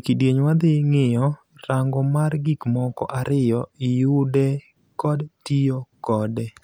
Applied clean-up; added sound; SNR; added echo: none; none; none; none.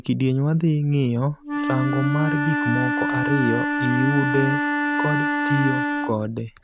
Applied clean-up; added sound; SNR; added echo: none; Wind instrument, woodwind instrument; 1 dB; none.